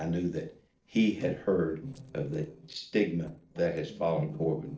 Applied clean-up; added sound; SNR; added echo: neural separator model SepFormer DNS4.